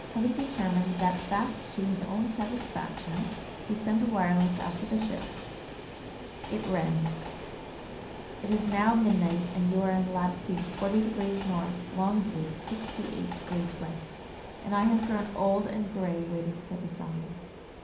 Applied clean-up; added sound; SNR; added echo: none; Train; 10 dB; reverberation time 0.6 s.